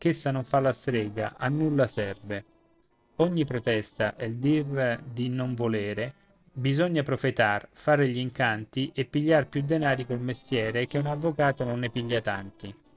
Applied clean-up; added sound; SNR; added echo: neural separator model SepFormer DNS4.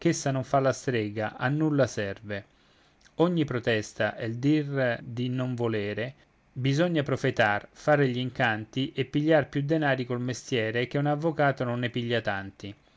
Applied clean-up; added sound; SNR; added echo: none; none; none; none.